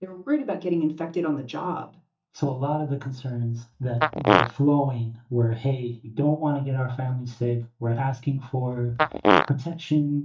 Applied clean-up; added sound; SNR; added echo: neural mask model DeepFilterNet 3.